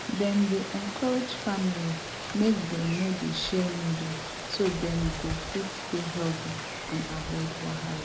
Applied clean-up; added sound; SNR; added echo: none; Rain; 6 dB; reverberation time 0.8 s.